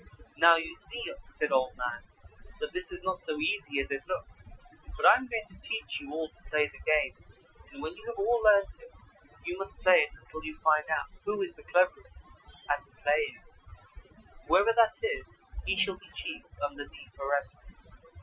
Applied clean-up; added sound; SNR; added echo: classical method Wiener filter.